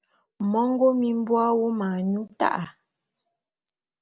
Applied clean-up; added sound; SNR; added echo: none; none; none; none.